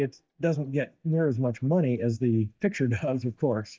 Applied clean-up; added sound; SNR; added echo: neural mask model DeepFilterNet 3.